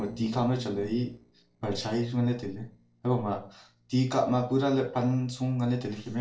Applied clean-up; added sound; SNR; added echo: neural separator model SepFormer DNS4.